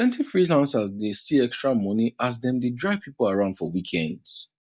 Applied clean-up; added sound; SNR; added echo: none; none; none; none.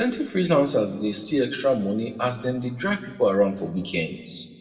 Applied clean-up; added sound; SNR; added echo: none; none; none; reverberation time 1.2 s.